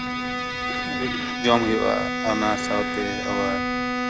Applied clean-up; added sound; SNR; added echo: none; Bowed string instrument; 0 dB; none.